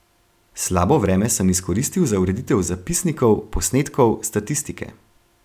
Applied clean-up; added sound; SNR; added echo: none; none; none; none.